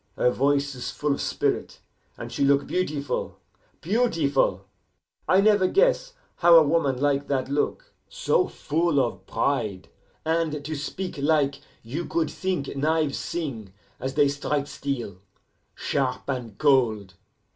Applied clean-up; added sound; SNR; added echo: none; none; none; reverberation time 0.2 s.